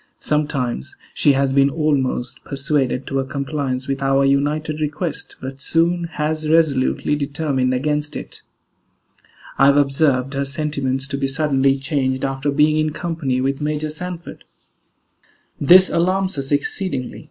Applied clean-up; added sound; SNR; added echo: none; none; none; none.